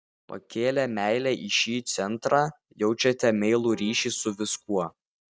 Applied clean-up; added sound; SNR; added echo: neural mask model DeepFilterNet 3.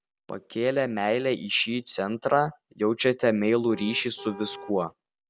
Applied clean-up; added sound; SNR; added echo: none; Car; 18 dB; none.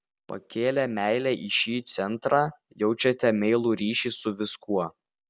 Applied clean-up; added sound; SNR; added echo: none; none; none; none.